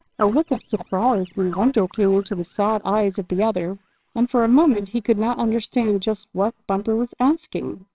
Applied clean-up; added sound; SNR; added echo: neural separator model SepFormer WHAMR!.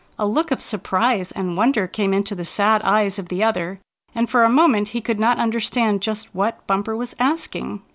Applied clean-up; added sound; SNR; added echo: none; none; none; none.